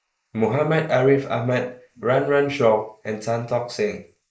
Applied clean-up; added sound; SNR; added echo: neural mask model Resemble Enhance denoiser.